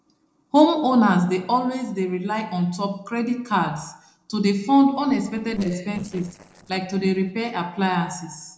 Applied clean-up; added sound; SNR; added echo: neural separator model SepFormer DNS4.